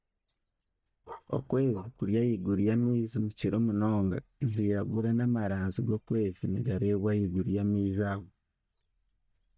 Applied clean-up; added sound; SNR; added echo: neural mask model DeepFilterNet 3.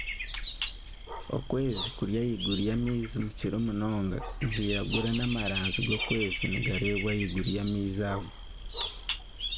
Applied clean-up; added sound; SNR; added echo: none; Bird / Dog; 4 dB; none.